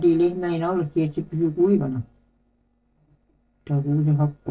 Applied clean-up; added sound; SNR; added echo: neural separator model SepFormer DNS4.